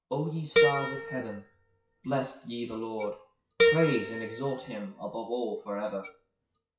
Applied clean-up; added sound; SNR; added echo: classical method WPE with log-MMSE.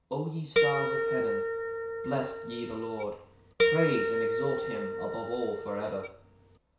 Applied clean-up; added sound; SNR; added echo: none; Harp; -3 dB; reverberation time 0.6 s.